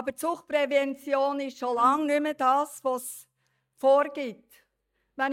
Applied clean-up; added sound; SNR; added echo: neural mask model DeepFilterNet 3.